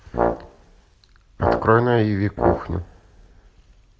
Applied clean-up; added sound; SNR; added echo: none; Brass instrument; 2 dB; none.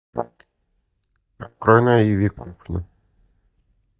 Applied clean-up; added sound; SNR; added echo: neural mask model DeepFilterNet 3.